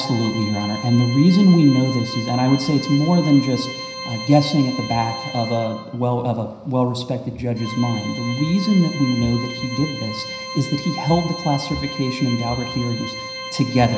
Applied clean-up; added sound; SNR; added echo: none; Organ; 12 dB; reverberation time 0.9 s.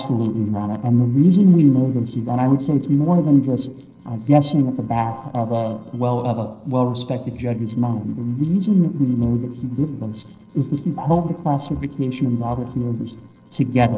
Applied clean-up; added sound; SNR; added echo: neural separator model SepFormer DNS4.